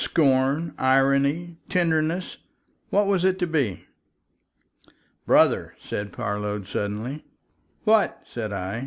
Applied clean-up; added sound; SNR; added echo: none; none; none; none.